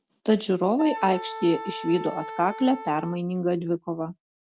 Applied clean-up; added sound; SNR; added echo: none; Wind instrument, woodwind instrument; 12 dB; none.